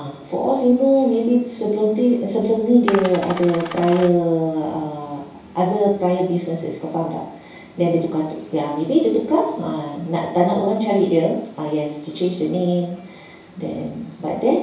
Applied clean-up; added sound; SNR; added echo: none; Coin (dropping); 10 dB; reverberation time 0.7 s.